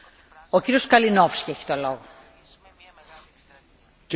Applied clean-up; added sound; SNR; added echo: none; none; none; none.